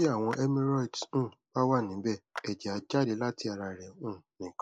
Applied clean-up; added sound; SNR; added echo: neural mask model Resemble Enhance denoiser.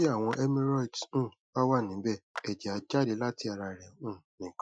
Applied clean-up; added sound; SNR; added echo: classical method Wiener filter.